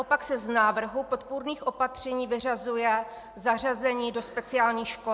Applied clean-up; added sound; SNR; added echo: none; none; none; none.